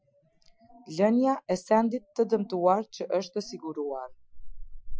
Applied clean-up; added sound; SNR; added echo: classical method Wiener filter.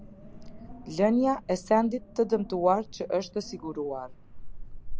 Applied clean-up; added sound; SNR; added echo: none; Wind; 10 dB; none.